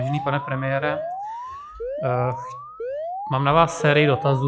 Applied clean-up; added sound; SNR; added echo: classical method log-MMSE.